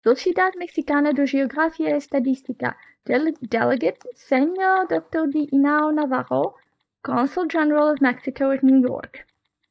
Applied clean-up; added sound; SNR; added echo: neural mask model DeepFilterNet 3.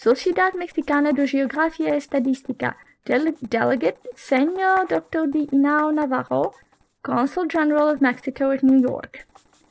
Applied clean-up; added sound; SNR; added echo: neural separator model SepFormer DNS4.